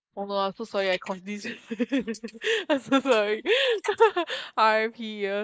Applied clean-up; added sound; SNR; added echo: neural mask model Resemble Enhance denoiser.